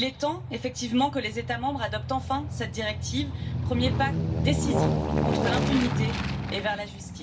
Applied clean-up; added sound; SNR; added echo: none; Aircraft; -1 dB; reverberation time 0.2 s.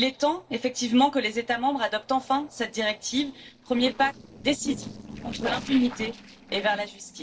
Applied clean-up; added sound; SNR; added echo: neural separator model SepFormer DNS4.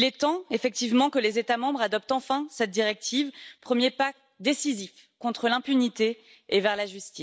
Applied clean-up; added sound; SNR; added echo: none; none; none; none.